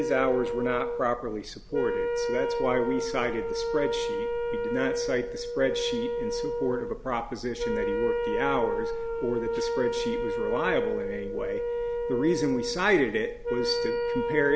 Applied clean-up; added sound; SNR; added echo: none; Wind instrument, woodwind instrument; 1 dB; none.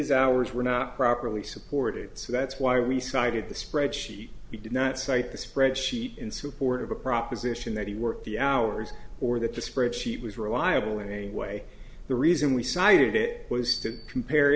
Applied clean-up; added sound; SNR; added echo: none; none; none; none.